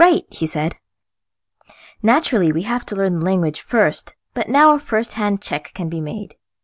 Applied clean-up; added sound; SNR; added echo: none; none; none; none.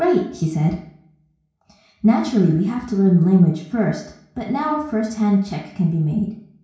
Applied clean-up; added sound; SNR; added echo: none; none; none; reverberation time 0.6 s.